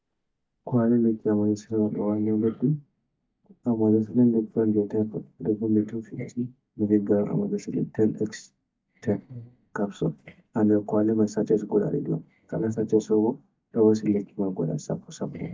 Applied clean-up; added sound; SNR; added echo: neural mask model DeepFilterNet 3.